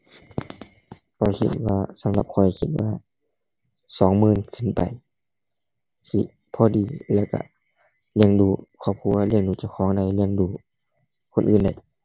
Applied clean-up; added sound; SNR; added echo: none; none; none; none.